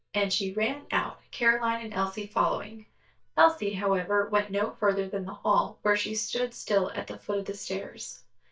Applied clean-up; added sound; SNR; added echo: neural mask model DeepFilterNet 3.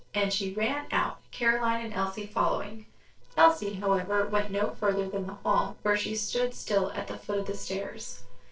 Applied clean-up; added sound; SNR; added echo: neural separator model SepFormer DNS4.